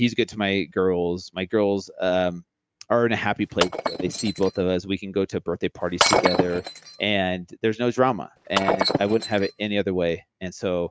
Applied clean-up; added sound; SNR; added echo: neural mask model RNNoise.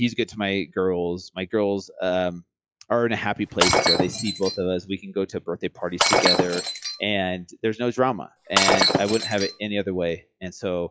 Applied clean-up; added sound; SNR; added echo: classical method log-MMSE.